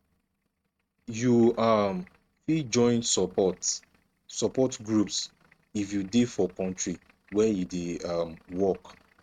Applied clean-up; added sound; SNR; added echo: neural mask model RNNoise.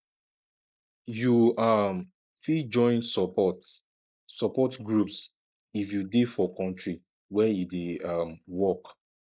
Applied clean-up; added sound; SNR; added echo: neural mask model Resemble Enhance denoiser.